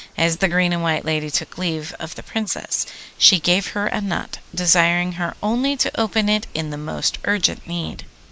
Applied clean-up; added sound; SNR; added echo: neural mask model Resemble Enhance denoiser.